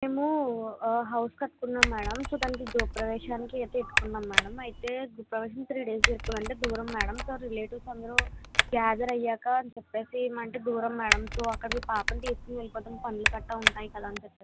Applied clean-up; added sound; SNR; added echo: none; Typing; -1 dB; none.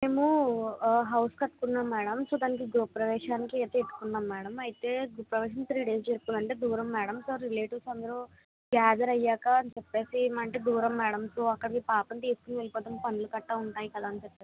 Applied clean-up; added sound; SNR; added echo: none; none; none; none.